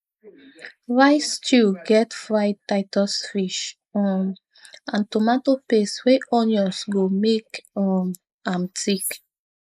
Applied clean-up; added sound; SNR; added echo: neural mask model Resemble Enhance denoiser.